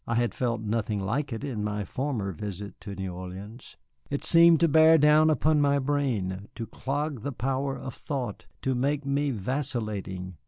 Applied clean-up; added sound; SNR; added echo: none; none; none; none.